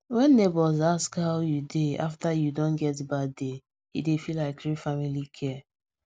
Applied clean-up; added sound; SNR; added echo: none; none; none; none.